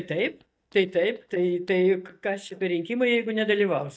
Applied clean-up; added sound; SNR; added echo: neural mask model DeepFilterNet 3.